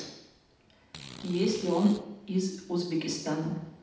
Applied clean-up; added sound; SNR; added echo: none; Fart; 17 dB; reverberation time 0.8 s.